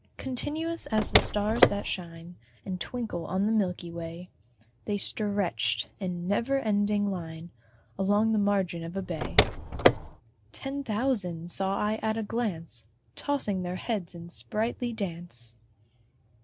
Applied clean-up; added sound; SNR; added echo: none; Car; -4 dB; none.